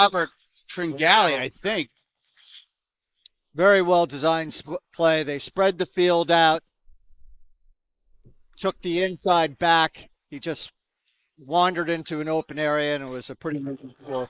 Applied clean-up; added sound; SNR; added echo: neural mask model Resemble Enhance denoiser.